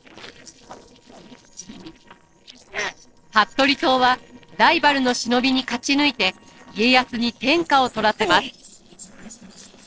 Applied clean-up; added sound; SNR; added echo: neural separator model SepFormer DNS4.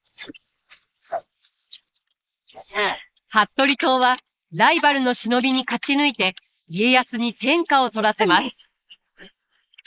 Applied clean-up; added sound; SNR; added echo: neural mask model Resemble Enhance denoiser.